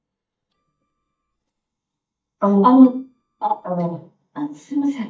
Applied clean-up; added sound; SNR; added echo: neural mask model DeepFilterNet 3.